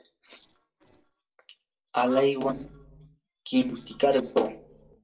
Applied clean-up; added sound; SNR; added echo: neural separator model SepFormer DNS4.